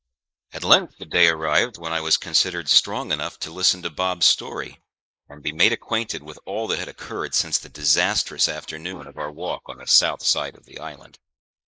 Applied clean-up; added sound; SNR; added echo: neural mask model Resemble Enhance denoiser.